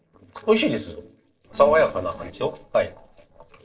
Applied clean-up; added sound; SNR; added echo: neural separator model SepFormer DNS4.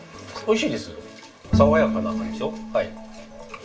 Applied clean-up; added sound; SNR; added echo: none; Bowed string instrument; 0 dB; reverberation time 0.1 s.